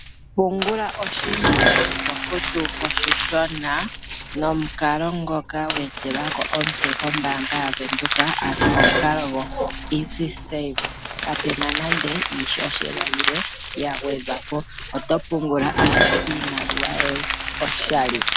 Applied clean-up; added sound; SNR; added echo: none; Dishes, pots, and pans + Crumpling, crinkling; -1 dB; none.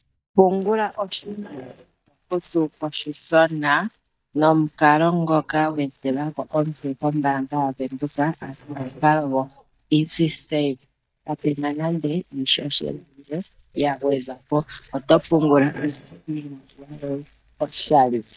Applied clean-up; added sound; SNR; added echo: neural mask model DeepFilterNet 3.